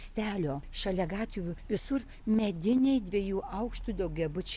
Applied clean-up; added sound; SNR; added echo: none; none; none; none.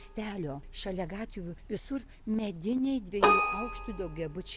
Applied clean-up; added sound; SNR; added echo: none; Keyboard (musical); -2 dB; none.